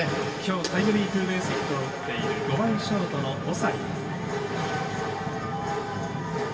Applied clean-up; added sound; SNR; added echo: none; none; none; reverberation time 1.9 s.